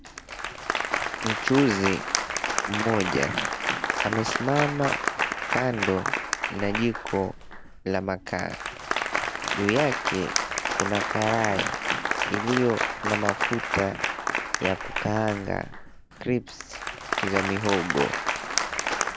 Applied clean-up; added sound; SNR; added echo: none; Applause; 0 dB; none.